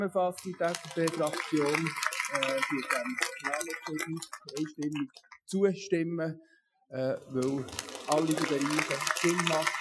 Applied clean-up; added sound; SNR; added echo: classical method Wiener filter.